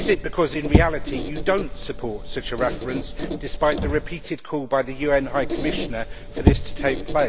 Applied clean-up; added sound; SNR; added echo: none; Squeak; 0 dB; none.